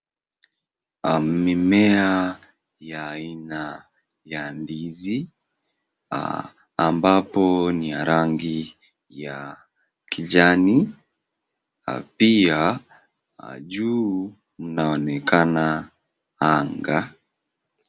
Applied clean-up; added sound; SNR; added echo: none; none; none; none.